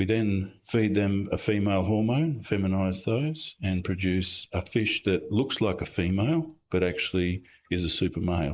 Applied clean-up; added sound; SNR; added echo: neural mask model Resemble Enhance denoiser.